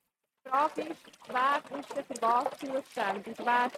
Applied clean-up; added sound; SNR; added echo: neural mask model RNNoise.